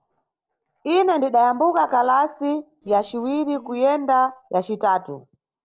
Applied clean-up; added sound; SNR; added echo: neural separator model SepFormer DNS4.